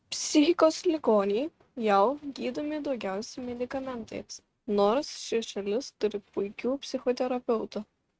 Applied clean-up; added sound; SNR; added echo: neural mask model RNNoise.